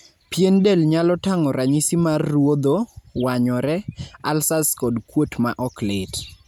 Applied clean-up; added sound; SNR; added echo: none; none; none; none.